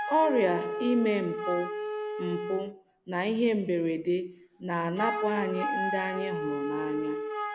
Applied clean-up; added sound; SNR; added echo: none; Wind instrument, woodwind instrument; 4 dB; none.